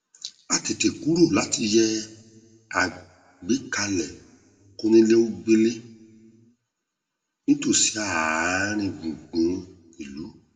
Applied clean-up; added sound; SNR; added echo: none; none; none; reverberation time 1.1 s.